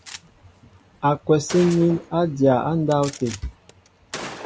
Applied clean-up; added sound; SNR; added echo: none; Gunshot, gunfire; 17 dB; none.